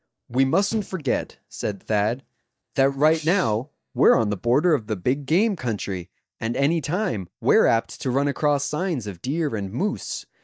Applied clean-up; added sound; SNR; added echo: neural mask model DeepFilterNet 3.